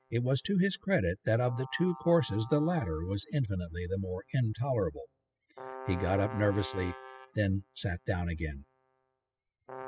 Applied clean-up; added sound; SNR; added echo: classical method spectral subtraction.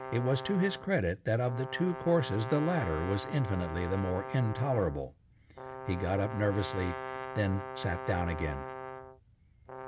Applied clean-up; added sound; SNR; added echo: none; Brass instrument; 9 dB; none.